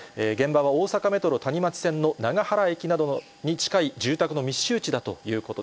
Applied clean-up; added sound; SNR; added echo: none; none; none; none.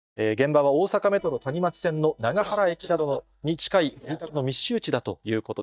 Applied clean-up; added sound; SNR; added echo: neural mask model DeepFilterNet 3.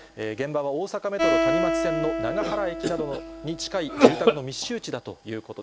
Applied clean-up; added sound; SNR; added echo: none; Acoustic guitar + Cough; -4 dB; none.